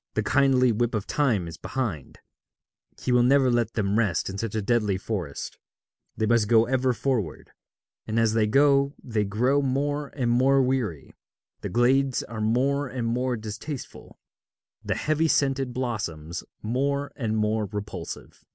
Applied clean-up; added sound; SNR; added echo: none; none; none; none.